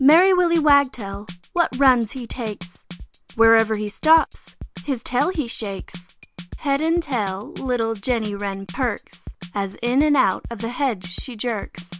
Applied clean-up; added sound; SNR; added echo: none; Drum kit; 16 dB; none.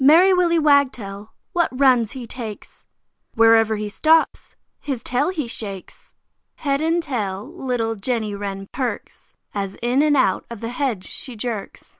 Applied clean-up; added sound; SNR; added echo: none; none; none; none.